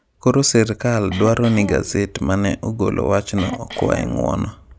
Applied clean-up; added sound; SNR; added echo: none; Cough; 13 dB; none.